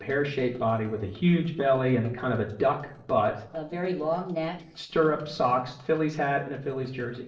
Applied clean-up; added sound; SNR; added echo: neural separator model SepFormer DNS4.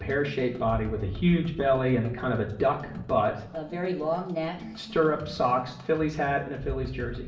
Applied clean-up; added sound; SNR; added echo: none; Boom; 15 dB; reverberation time 0.9 s.